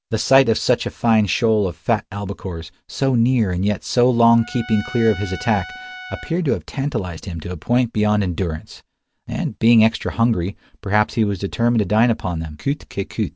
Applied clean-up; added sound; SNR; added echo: none; Trumpet; 17 dB; none.